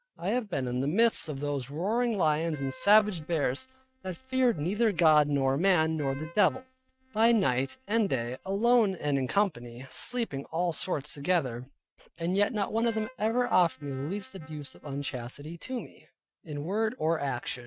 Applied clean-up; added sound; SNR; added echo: neural mask model RNNoise.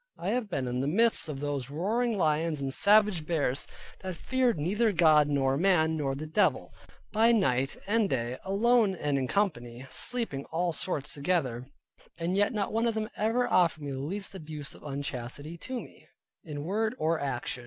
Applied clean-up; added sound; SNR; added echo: none; none; none; none.